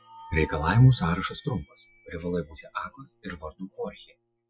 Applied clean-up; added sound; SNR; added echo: classical method Wiener filter.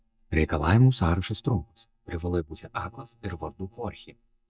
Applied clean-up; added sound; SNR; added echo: neural mask model DeepFilterNet 3.